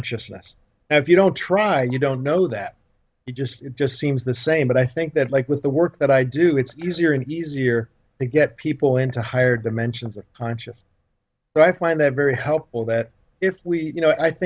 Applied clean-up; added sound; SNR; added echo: none; none; none; none.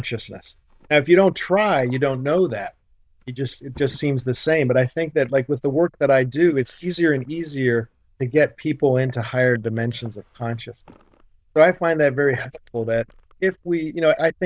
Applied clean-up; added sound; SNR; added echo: neural diffusion model UNIVERSE++.